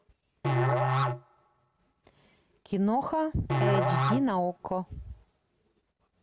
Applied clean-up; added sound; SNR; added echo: none; Musical instrument; -2 dB; none.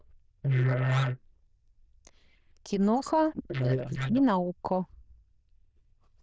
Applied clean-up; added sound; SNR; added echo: neural diffusion model UNIVERSE++.